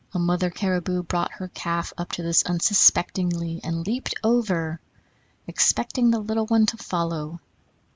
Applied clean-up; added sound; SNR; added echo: none; none; none; none.